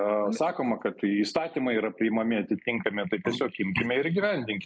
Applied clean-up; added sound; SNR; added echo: neural mask model Resemble Enhance denoiser.